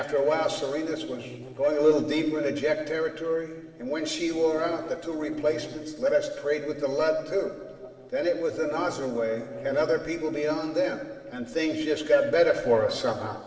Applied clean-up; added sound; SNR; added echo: neural separator model SepFormer DNS4.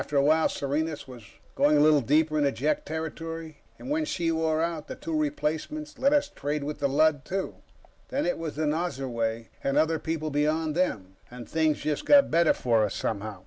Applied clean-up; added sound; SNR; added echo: none; none; none; none.